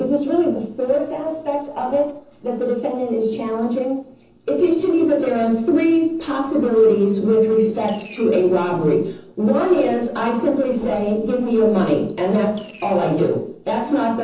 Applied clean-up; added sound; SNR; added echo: neural separator model SepFormer DNS4.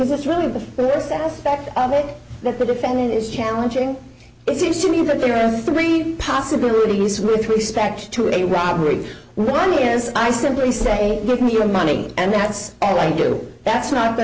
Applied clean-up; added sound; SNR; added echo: none; none; none; none.